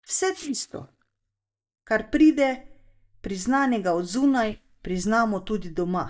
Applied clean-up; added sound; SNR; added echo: neural mask model DeepFilterNet 3.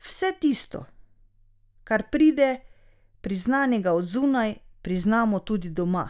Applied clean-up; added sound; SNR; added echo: none; none; none; none.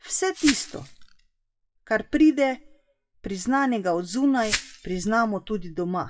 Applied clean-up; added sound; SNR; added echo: classical method WPE with log-MMSE.